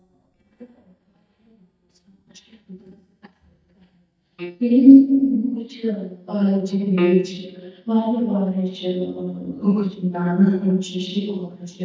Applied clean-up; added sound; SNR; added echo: neural mask model DeepFilterNet 3.